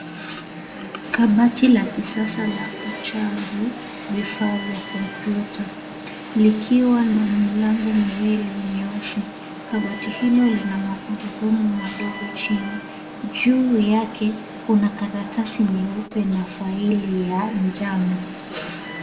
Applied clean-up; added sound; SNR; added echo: none; Alarm; 12 dB; reverberation time 1.1 s.